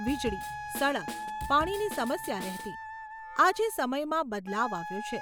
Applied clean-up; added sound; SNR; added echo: none; Drum kit + Wind instrument, woodwind instrument; 9 dB; none.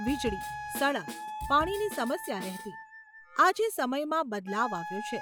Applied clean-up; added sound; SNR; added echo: classical method log-MMSE.